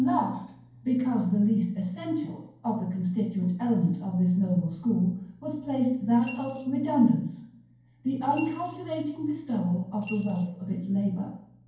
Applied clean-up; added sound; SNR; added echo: none; Coin (dropping) / Glass; 19 dB; reverberation time 0.9 s.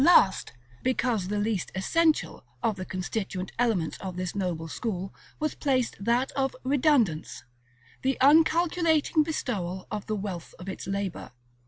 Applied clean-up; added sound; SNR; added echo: none; none; none; none.